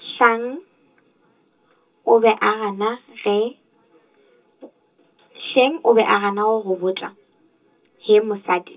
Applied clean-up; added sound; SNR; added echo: none; none; none; reverberation time 0.2 s.